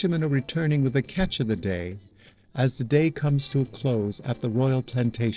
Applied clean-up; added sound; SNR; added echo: neural separator model SepFormer DNS4.